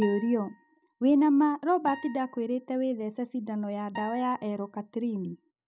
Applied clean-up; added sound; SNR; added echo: none; Acoustic guitar; 19 dB; none.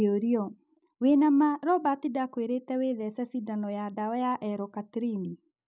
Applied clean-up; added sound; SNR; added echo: none; none; none; none.